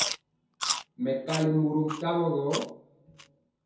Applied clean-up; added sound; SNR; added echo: none; Chewing, mastication; 7 dB; reverberation time 0.6 s.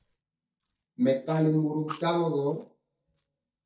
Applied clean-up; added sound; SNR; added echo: neural mask model DeepFilterNet 3.